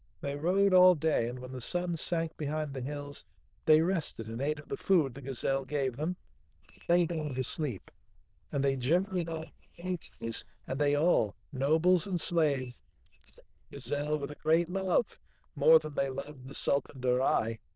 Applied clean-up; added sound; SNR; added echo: neural diffusion model UNIVERSE++.